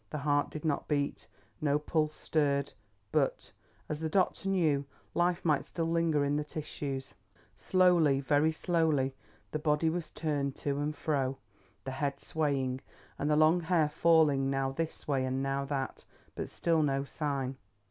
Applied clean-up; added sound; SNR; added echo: none; none; none; none.